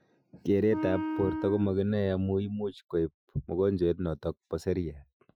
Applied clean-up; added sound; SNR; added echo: classical method Wiener filter.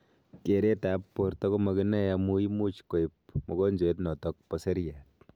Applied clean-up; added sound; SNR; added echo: none; none; none; none.